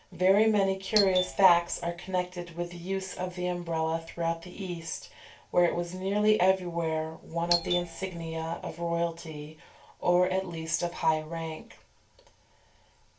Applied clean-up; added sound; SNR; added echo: none; Doorbell; 5 dB; reverberation time 0.2 s.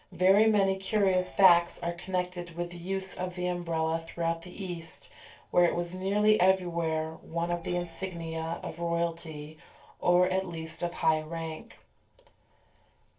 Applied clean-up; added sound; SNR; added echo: neural separator model SepFormer DNS4.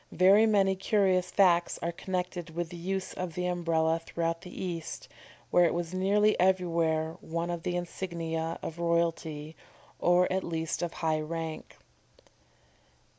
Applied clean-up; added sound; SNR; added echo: none; none; none; none.